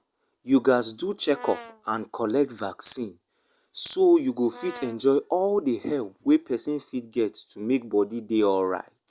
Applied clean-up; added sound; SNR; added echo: none; Brass instrument; 18 dB; none.